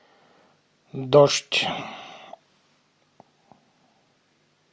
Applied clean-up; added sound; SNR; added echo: none; none; none; none.